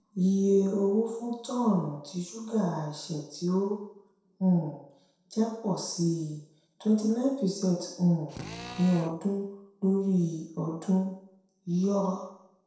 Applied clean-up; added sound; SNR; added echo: neural separator model SepFormer DNS4.